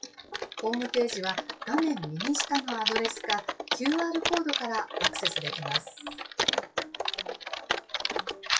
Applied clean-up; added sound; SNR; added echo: classical method WPE with log-MMSE.